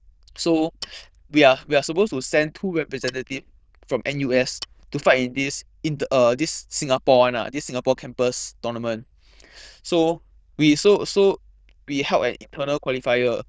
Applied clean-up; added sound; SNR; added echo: neural diffusion model UNIVERSE++.